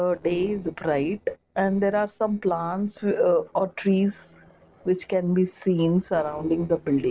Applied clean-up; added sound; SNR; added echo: neural separator model SepFormer DNS4.